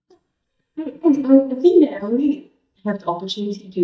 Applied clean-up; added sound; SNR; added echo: neural mask model DeepFilterNet 3.